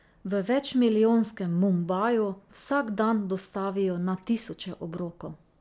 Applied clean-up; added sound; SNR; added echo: none; none; none; none.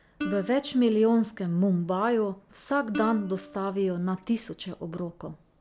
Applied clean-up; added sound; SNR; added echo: none; Plucked string instrument; 15 dB; none.